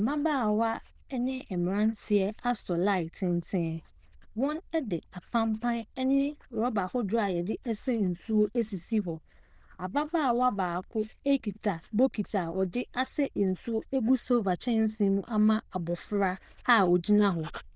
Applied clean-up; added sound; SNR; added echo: neural diffusion model UNIVERSE++.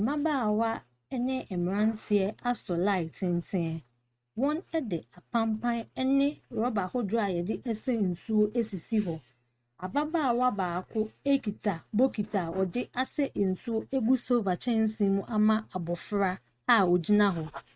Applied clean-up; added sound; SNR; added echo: neural mask model RNNoise.